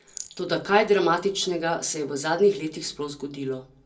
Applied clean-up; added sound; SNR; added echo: none; Rattle; 18 dB; reverberation time 0.2 s.